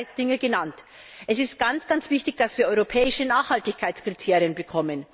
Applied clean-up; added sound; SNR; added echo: none; none; none; none.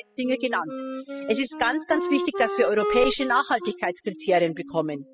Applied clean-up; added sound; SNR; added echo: classical method spectral subtraction.